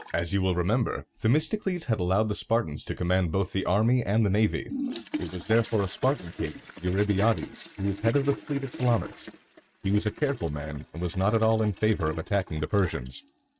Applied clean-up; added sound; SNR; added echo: neural mask model RNNoise.